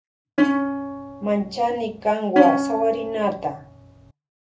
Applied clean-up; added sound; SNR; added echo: none; Plucked string instrument; 1 dB; reverberation time 0.3 s.